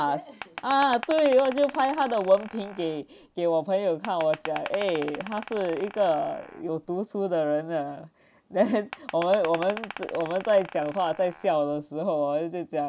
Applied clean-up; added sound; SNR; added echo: none; Glass; 14 dB; none.